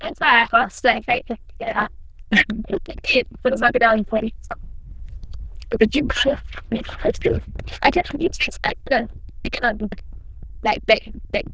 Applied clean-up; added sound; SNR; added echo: neural diffusion model UNIVERSE++.